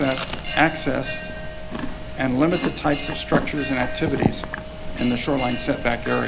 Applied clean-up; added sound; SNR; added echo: none; Bell + Chewing, mastication; 7 dB; none.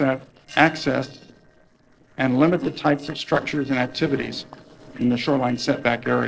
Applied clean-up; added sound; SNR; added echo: neural separator model SepFormer DNS4.